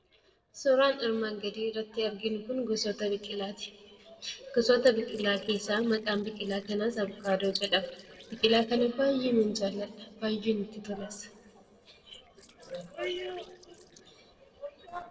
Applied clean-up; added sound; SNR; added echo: neural separator model SepFormer DNS4.